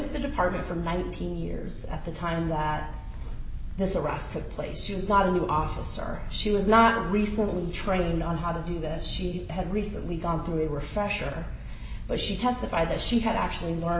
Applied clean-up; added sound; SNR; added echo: none; none; none; none.